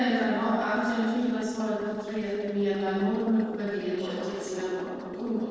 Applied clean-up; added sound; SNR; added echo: neural separator model SepFormer DNS4.